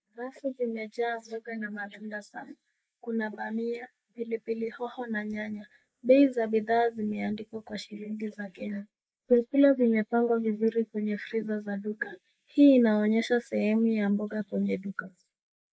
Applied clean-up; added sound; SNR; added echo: neural mask model Resemble Enhance denoiser.